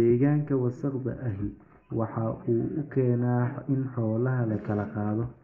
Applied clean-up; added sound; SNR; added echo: none; none; none; reverberation time 0.3 s.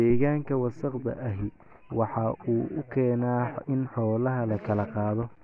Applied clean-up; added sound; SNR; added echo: none; none; none; none.